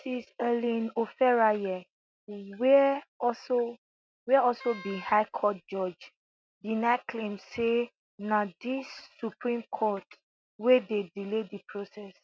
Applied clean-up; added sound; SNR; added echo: none; Wind instrument, woodwind instrument; 18 dB; none.